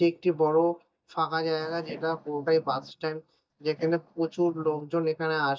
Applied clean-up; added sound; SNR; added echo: neural mask model DeepFilterNet 3.